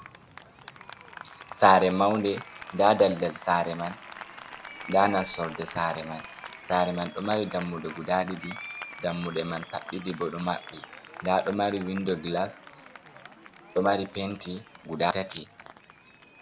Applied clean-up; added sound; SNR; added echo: none; Applause; 15 dB; none.